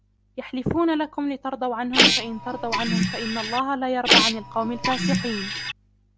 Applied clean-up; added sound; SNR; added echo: none; Printer; -4 dB; none.